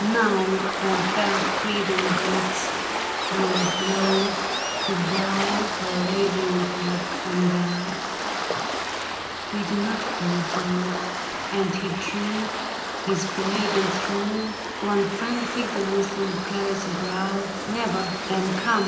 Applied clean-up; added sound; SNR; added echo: none; Waves, surf; 1 dB; reverberation time 0.8 s.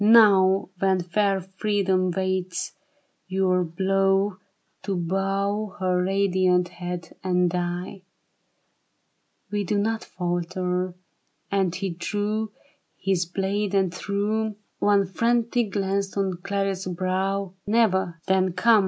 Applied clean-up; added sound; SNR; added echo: none; none; none; none.